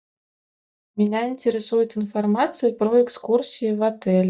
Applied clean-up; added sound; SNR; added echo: neural mask model DeepFilterNet 3.